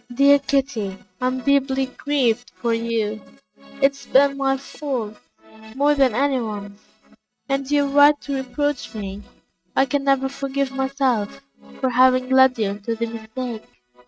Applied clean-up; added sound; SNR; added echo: neural mask model RNNoise.